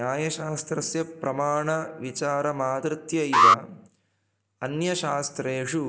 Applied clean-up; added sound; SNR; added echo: none; Alarm; -5 dB; none.